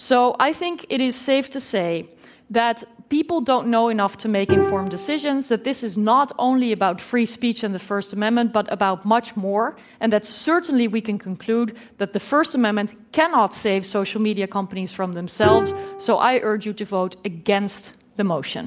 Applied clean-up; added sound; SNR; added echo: none; Bowed string instrument; 5 dB; none.